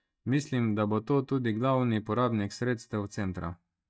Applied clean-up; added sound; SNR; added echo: neural mask model DeepFilterNet 3.